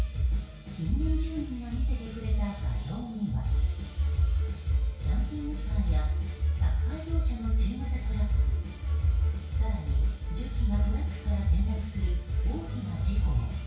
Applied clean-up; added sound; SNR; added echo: none; none; none; reverberation time 0.6 s.